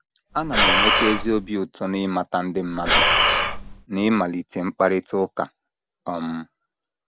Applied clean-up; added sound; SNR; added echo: none; Breathing; -5 dB; none.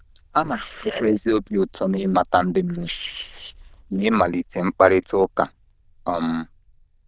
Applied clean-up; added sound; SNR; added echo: neural diffusion model UNIVERSE++.